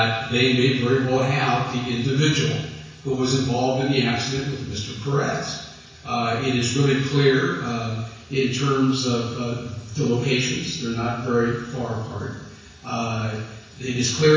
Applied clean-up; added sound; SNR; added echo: none; none; none; reverberation time 1.1 s.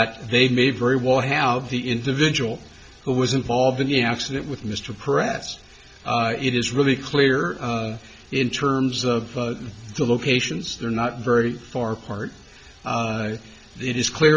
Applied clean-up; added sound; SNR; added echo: none; none; none; none.